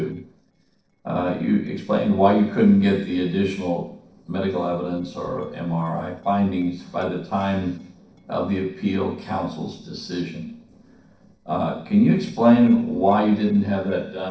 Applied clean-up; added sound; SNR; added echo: neural separator model SepFormer DNS4.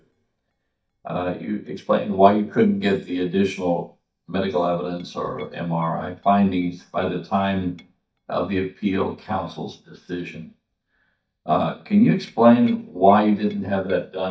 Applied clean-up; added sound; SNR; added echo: neural mask model DeepFilterNet 3.